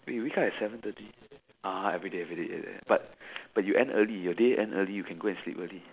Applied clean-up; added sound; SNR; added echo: none; none; none; none.